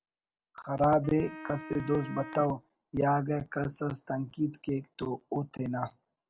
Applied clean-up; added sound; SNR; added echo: none; Wind instrument, woodwind instrument; 15 dB; none.